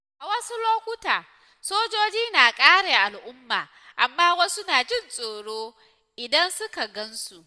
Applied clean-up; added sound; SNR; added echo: none; none; none; none.